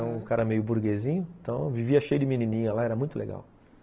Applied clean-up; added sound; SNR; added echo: none; none; none; none.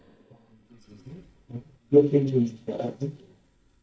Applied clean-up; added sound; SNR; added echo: neural mask model DeepFilterNet 3.